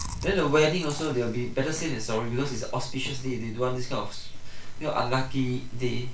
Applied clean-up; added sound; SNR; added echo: none; Chewing, mastication; 16 dB; reverberation time 0.2 s.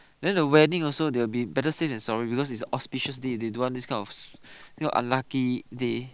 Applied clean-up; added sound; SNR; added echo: none; none; none; none.